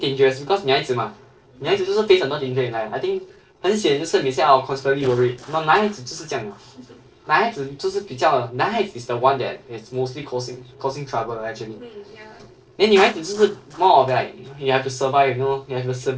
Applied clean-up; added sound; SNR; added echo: neural separator model SepFormer DNS4.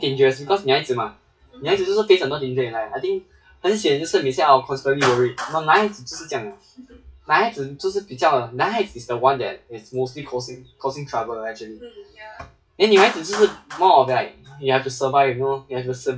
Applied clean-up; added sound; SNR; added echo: classical method WPE with log-MMSE.